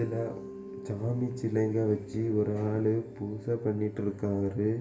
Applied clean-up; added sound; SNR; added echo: none; Mallet percussion; 15 dB; reverberation time 0.6 s.